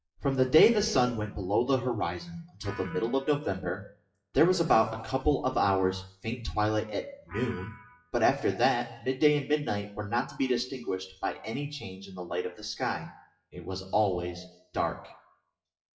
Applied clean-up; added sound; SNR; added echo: classical method WPE with log-MMSE.